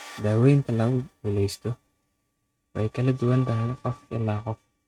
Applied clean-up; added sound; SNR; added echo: neural mask model RNNoise.